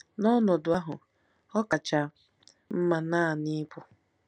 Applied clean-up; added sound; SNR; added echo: none; none; none; none.